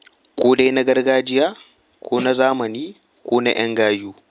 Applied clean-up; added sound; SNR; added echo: none; Snare drum; 17 dB; none.